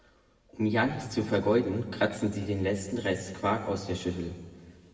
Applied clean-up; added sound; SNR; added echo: none; none; none; reverberation time 1.6 s.